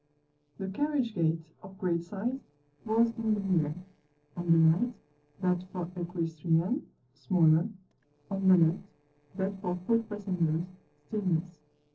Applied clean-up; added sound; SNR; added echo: neural separator model SepFormer DNS4.